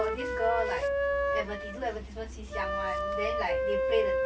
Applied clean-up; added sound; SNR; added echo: none; Wind instrument, woodwind instrument; -3 dB; none.